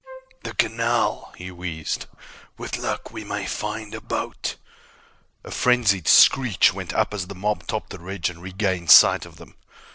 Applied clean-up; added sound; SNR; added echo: none; Wind instrument, woodwind instrument; 16 dB; none.